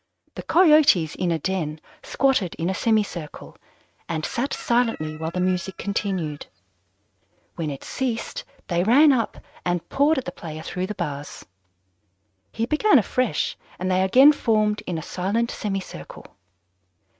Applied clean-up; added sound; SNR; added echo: neural mask model RNNoise.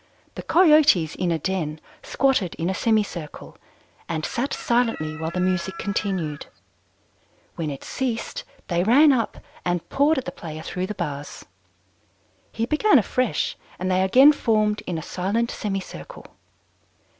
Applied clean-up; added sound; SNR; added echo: none; Chicken, rooster; 16 dB; none.